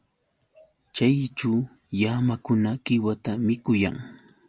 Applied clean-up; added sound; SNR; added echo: none; none; none; none.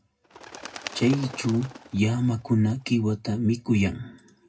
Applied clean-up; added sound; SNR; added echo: none; Bird; 17 dB; reverberation time 0.2 s.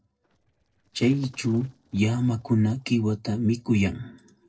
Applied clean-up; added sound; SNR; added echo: neural separator model SepFormer DNS4.